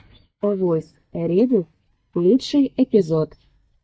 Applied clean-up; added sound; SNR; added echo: neural mask model DeepFilterNet 3.